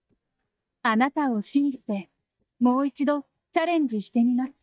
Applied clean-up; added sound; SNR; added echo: neural mask model DeepFilterNet 3.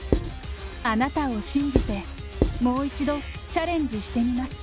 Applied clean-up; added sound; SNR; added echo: none; Writing; 1 dB; none.